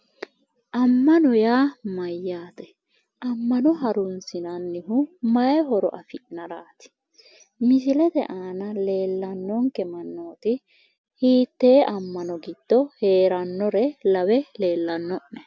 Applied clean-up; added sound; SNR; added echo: none; none; none; none.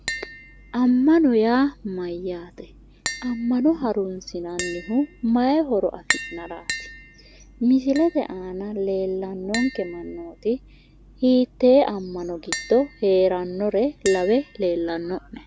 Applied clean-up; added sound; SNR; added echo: none; Tap; 14 dB; none.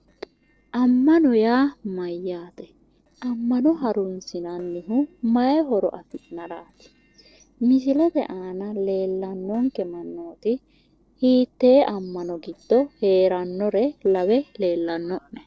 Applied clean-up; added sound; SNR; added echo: neural separator model SepFormer DNS4.